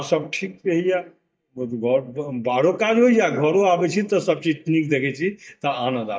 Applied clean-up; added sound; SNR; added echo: neural mask model DeepFilterNet 3.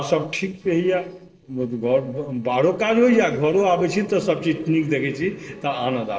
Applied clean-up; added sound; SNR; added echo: neural separator model SepFormer DNS4.